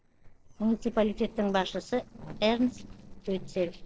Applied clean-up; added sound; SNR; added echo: neural separator model SepFormer DNS4.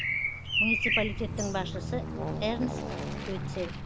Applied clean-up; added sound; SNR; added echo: none; Bird vocalization, bird call, bird song + Aircraft; -3 dB; none.